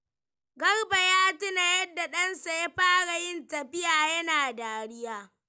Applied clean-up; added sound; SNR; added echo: none; none; none; none.